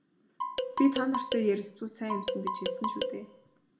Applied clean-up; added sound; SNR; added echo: none; Marimba, xylophone; 2 dB; reverberation time 0.4 s.